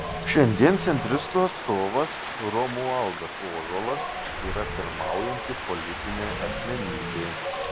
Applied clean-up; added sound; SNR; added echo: none; Wind; 6 dB; none.